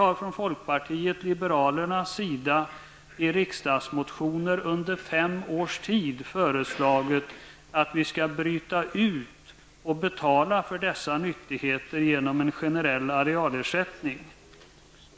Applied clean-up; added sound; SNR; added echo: none; none; none; none.